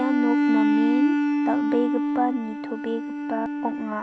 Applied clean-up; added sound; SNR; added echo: none; Bowed string instrument; -5 dB; none.